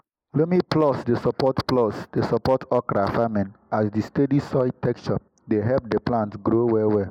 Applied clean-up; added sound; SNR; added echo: neural mask model Resemble Enhance denoiser.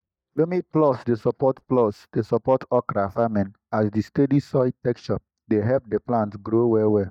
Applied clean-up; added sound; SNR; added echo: neural mask model DeepFilterNet 3.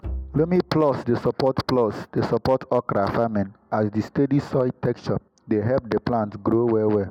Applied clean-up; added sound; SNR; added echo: none; Bowed string instrument; 13 dB; none.